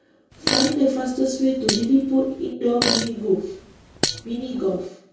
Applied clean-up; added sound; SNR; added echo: none; Fart; 5 dB; reverberation time 0.6 s.